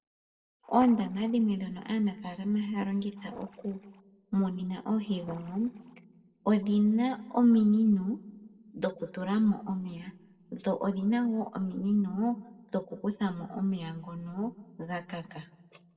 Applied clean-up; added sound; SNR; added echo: neural separator model SepFormer DNS4.